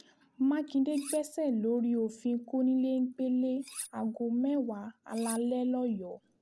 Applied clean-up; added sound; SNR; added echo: none; Cutlery, silverware; 15 dB; none.